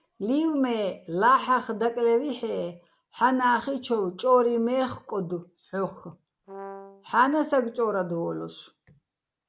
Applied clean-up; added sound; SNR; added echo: none; Brass instrument; 16 dB; none.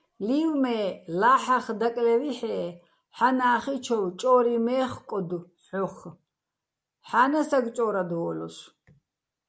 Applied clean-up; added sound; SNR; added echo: none; none; none; none.